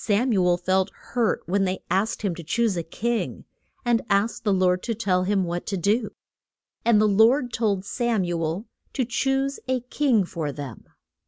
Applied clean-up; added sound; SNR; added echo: none; none; none; none.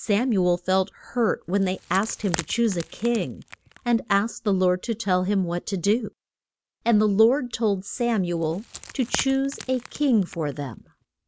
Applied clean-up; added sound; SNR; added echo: none; Wood; 16 dB; none.